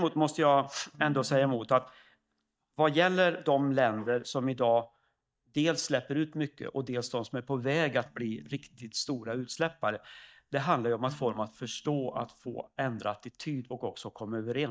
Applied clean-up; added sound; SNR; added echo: neural mask model DeepFilterNet 3.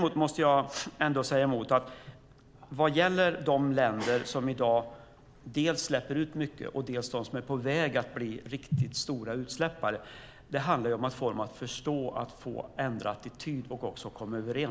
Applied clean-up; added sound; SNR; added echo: none; none; none; none.